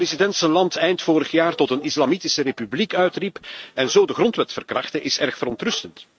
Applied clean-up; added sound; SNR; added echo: neural mask model RNNoise.